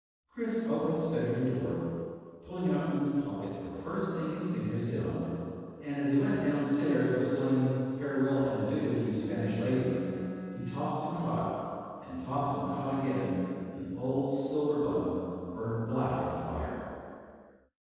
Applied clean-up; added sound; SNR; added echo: neural separator model SepFormer DNS4.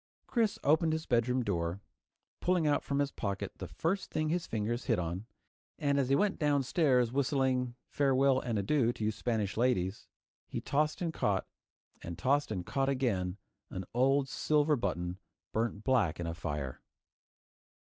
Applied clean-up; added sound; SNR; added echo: none; none; none; none.